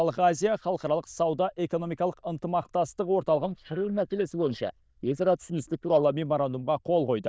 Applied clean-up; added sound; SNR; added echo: neural diffusion model UNIVERSE++.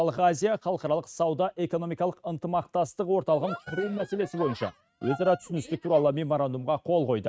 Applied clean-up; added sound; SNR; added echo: neural mask model RNNoise.